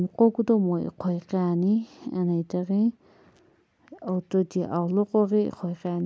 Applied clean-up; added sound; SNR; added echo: none; none; none; none.